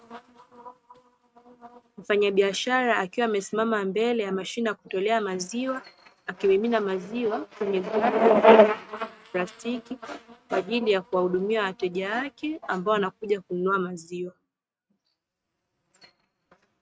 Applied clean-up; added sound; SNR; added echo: neural mask model RNNoise.